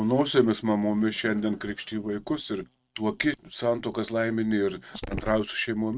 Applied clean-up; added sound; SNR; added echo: neural mask model RNNoise.